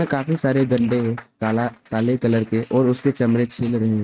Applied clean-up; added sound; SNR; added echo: neural mask model RNNoise.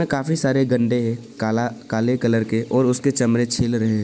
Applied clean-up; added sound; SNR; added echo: none; none; none; none.